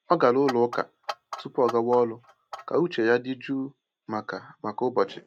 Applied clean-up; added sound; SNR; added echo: neural mask model RNNoise.